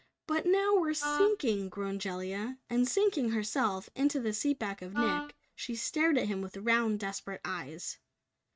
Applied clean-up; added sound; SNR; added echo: neural mask model RNNoise.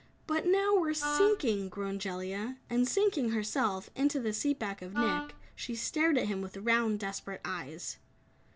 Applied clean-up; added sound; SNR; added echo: none; Wind instrument, woodwind instrument; 6 dB; none.